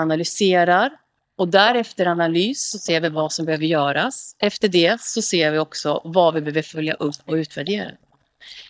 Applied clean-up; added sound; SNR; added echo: neural mask model DeepFilterNet 3.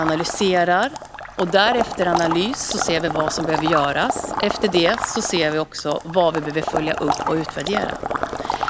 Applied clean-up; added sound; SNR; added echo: none; Water / Liquid; 5 dB; none.